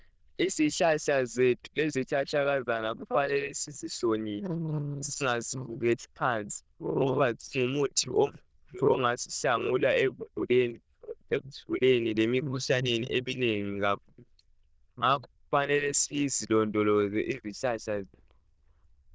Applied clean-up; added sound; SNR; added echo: neural diffusion model UNIVERSE++.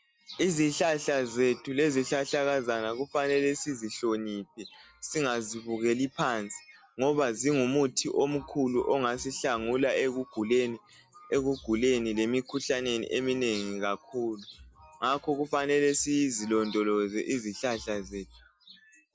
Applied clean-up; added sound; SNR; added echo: none; none; none; none.